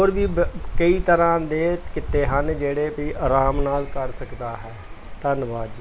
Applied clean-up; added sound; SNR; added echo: none; none; none; none.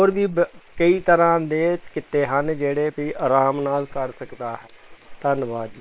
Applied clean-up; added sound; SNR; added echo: neural separator model SepFormer WHAM!.